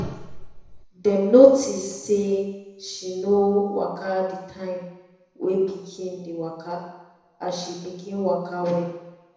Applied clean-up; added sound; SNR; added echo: none; none; none; reverberation time 1.0 s.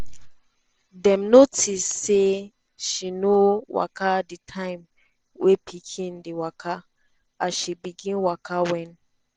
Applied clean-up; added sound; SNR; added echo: none; none; none; none.